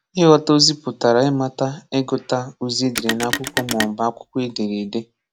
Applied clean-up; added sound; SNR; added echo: none; Telephone; 7 dB; none.